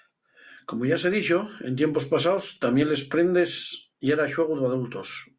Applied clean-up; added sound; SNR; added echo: none; none; none; none.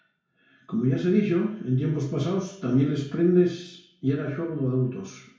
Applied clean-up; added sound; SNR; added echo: none; none; none; reverberation time 0.6 s.